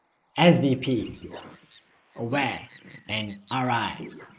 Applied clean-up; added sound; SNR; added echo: neural mask model Resemble Enhance denoiser.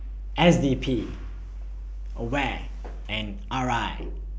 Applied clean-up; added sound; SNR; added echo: none; none; none; none.